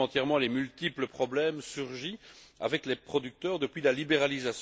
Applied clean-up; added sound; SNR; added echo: none; none; none; none.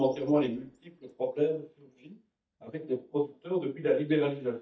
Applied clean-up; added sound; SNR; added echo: neural mask model DeepFilterNet 3.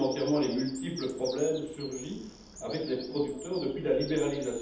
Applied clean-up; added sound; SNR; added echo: none; Bird vocalization, bird call, bird song; 15 dB; reverberation time 0.8 s.